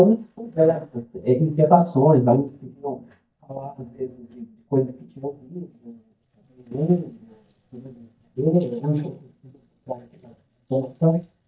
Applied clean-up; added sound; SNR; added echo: neural mask model DeepFilterNet 3.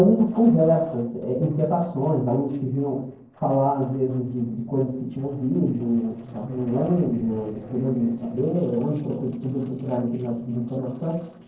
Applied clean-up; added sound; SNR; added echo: neural separator model SepFormer DNS4.